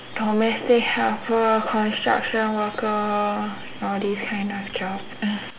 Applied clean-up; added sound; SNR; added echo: none; none; none; none.